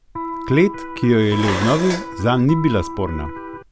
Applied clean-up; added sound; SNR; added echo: none; Electric guitar + Dishes, pots, and pans; 9 dB; none.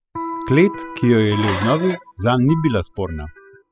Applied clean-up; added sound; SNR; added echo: classical method spectral subtraction.